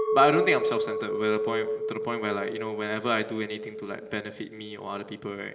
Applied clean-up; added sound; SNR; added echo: none; Chink, clink; 2 dB; reverberation time 1.6 s.